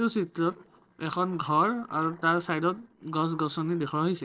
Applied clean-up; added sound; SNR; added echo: neural separator model SepFormer DNS4.